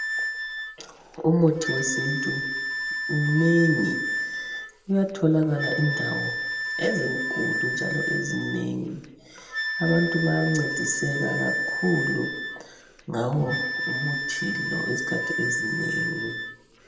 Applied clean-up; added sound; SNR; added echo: none; Wind instrument, woodwind instrument; 3 dB; reverberation time 0.9 s.